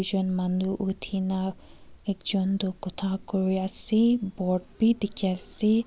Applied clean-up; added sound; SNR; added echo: none; none; none; none.